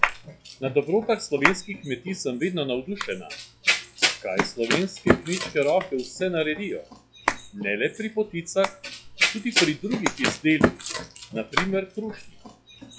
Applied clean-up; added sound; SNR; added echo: classical method log-MMSE.